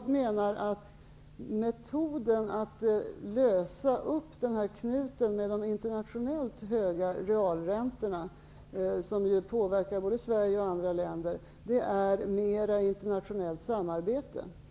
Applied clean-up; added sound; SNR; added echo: none; none; none; none.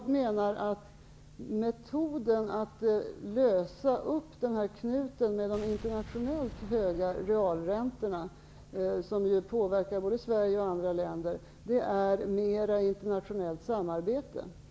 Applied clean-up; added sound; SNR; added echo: none; Boom; 17 dB; none.